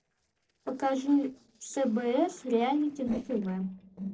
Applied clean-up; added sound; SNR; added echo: neural separator model SepFormer DNS4.